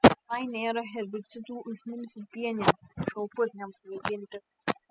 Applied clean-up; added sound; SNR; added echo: classical method spectral subtraction.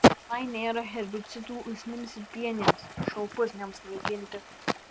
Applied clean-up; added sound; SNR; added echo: none; Stream; 19 dB; none.